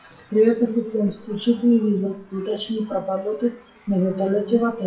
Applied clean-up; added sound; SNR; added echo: classical method WPE with log-MMSE.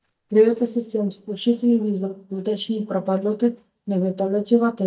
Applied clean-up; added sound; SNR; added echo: neural mask model DeepFilterNet 3.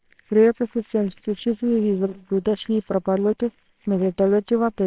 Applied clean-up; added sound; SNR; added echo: neural separator model SepFormer WHAMR!.